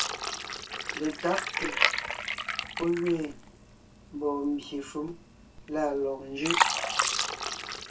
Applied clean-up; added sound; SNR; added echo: none; Fill (with liquid); -1 dB; reverberation time 0.2 s.